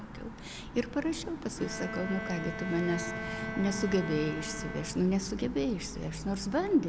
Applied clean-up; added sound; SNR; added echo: none; Bowed string instrument; 10 dB; none.